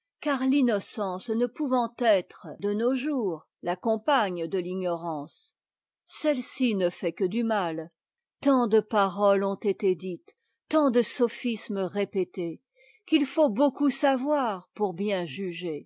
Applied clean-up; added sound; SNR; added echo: none; none; none; none.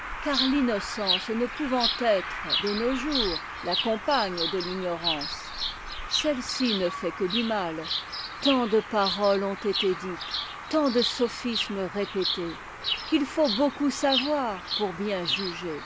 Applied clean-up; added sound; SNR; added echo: none; Bird vocalization, bird call, bird song; 4 dB; none.